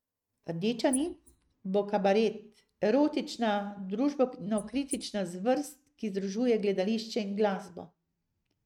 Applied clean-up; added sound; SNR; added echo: neural mask model RNNoise.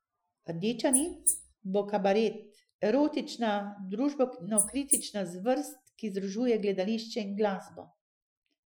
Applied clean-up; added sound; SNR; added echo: classical method Wiener filter.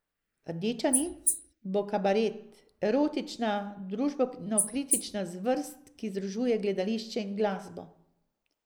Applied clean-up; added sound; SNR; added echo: neural mask model Resemble Enhance denoiser.